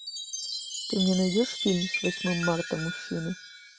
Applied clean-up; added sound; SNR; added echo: none; Chime; 6 dB; none.